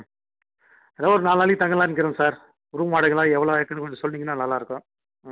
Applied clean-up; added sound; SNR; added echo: none; none; none; none.